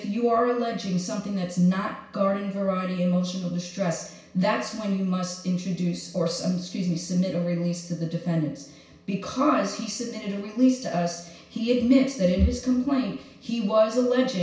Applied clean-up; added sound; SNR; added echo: none; none; none; reverberation time 0.6 s.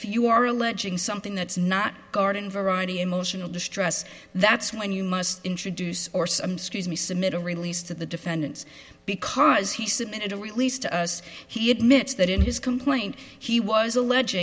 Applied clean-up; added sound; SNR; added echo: none; none; none; none.